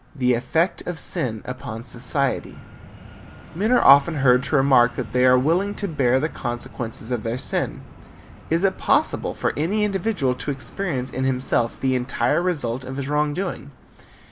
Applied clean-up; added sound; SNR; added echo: none; Fixed-wing aircraft, airplane; 19 dB; none.